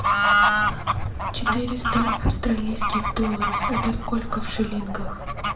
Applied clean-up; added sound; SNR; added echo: none; Bird / Fowl; -4 dB; reverberation time 0.5 s.